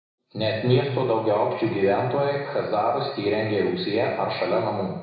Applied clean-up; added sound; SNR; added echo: none; none; none; reverberation time 1.0 s.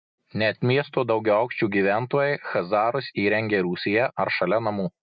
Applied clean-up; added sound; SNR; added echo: none; none; none; none.